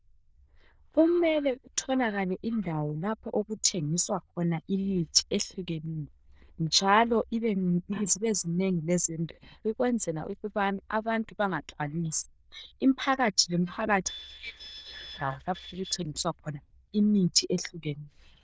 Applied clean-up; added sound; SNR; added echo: neural diffusion model UNIVERSE++.